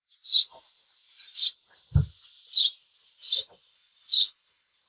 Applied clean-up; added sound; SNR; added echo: neural mask model Resemble Enhance denoiser.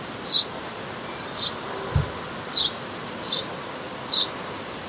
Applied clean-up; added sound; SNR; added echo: none; Bell; 20 dB; none.